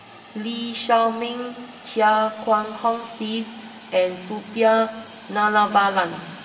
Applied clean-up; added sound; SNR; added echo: none; Hiss; 19 dB; reverberation time 1.3 s.